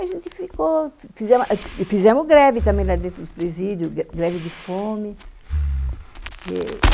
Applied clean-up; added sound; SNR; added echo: none; Breathing + Crackle; 6 dB; none.